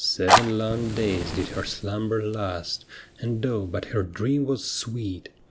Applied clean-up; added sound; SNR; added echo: none; Fire; 1 dB; none.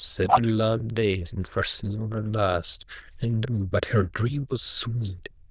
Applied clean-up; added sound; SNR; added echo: neural diffusion model UNIVERSE++.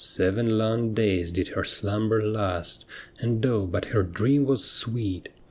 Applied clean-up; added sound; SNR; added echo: none; none; none; none.